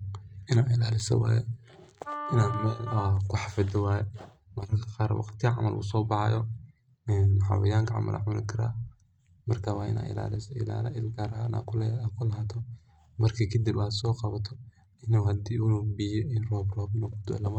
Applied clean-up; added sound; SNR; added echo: neural mask model RNNoise.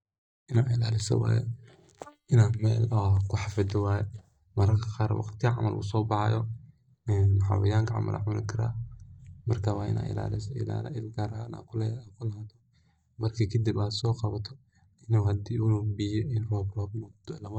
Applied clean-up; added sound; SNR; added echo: neural mask model DeepFilterNet 3.